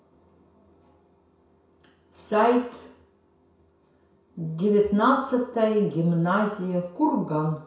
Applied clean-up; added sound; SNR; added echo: none; none; none; reverberation time 0.6 s.